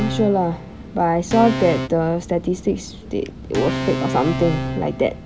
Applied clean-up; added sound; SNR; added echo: none; Organ; 7 dB; none.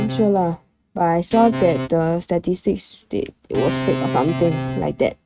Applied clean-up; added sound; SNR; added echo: neural mask model RNNoise.